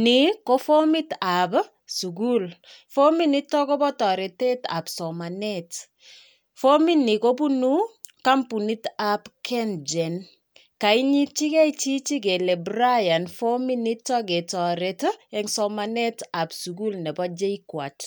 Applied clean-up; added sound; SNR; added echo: none; none; none; none.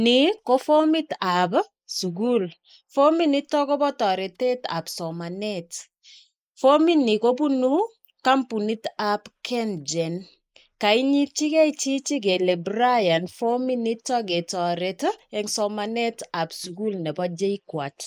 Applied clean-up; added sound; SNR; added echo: neural mask model Resemble Enhance denoiser.